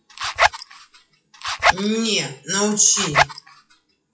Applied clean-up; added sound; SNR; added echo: classical method WPE with log-MMSE.